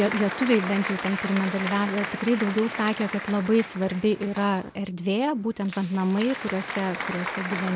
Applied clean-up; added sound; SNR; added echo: none; Applause; 9 dB; none.